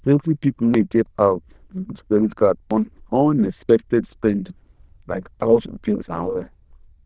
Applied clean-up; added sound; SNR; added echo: neural diffusion model UNIVERSE++.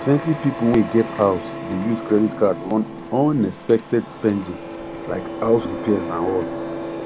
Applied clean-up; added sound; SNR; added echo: none; Printer; 9 dB; none.